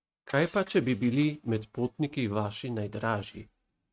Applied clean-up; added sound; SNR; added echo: neural mask model RNNoise.